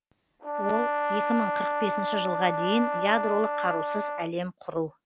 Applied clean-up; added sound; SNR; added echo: none; Brass instrument; 0 dB; none.